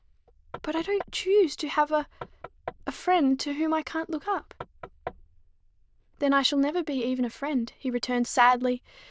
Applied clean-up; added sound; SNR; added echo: neural diffusion model UNIVERSE++.